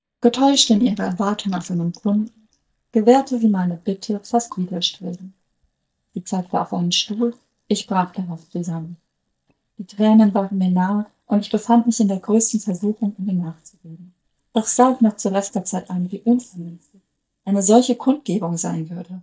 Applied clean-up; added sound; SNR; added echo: neural mask model DeepFilterNet 3.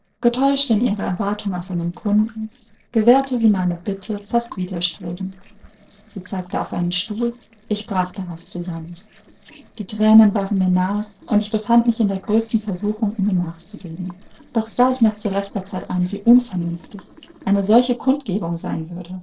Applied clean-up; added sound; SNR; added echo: neural separator model SepFormer DNS4.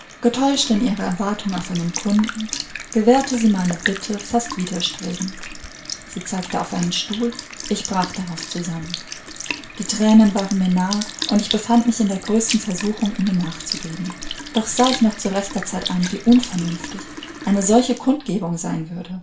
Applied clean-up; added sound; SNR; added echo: none; Sink (filling or washing) / Liquid; 11 dB; reverberation time 0.3 s.